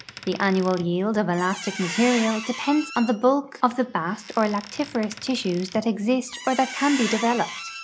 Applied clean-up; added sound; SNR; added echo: none; Squeak; 12 dB; none.